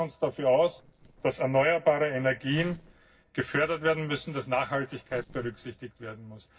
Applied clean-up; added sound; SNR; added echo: neural separator model SepFormer DNS4.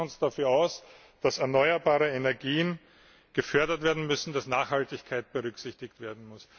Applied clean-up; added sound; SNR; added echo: none; none; none; none.